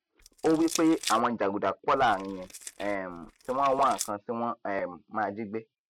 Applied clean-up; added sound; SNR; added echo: neural mask model RNNoise.